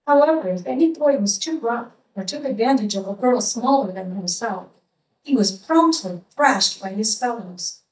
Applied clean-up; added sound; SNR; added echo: neural mask model DeepFilterNet 3.